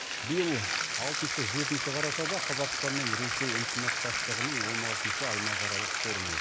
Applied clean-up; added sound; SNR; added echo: none; Bathtub (filling or washing); -4 dB; none.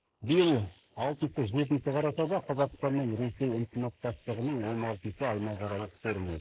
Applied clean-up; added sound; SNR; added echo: neural mask model Resemble Enhance denoiser.